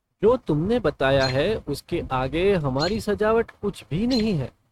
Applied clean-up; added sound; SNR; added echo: neural mask model RNNoise.